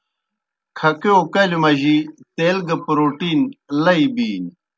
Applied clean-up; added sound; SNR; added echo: none; none; none; none.